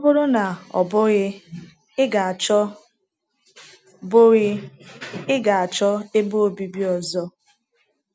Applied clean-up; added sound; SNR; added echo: none; none; none; none.